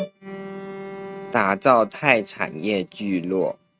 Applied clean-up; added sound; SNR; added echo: neural mask model RNNoise.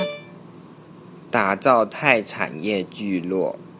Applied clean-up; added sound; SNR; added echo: none; none; none; none.